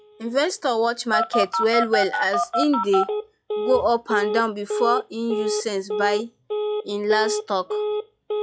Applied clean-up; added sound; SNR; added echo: classical method log-MMSE.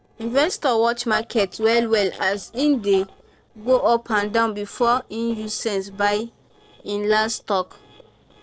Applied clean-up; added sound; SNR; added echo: neural separator model SepFormer DNS4.